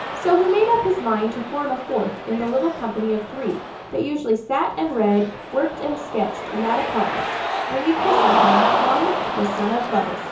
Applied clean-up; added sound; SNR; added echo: none; Cheering; 2 dB; reverberation time 0.6 s.